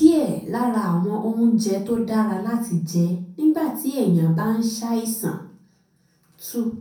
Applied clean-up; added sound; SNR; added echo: none; none; none; reverberation time 0.5 s.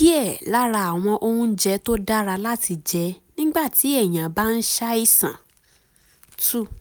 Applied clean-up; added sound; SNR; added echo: none; none; none; none.